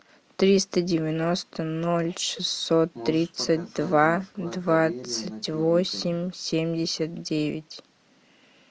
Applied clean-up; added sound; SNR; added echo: none; none; none; none.